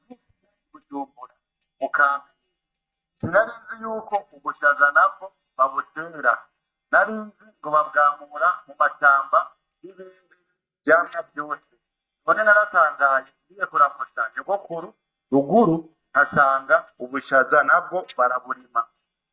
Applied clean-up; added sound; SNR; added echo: neural mask model DeepFilterNet 3.